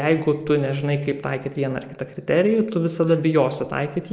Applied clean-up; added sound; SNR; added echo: neural mask model Resemble Enhance denoiser.